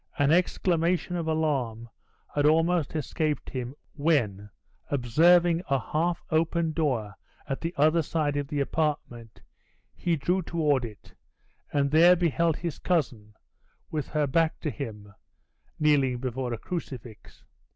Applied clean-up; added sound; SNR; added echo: none; none; none; none.